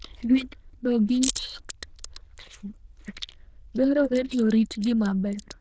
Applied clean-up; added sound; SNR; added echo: neural diffusion model UNIVERSE++.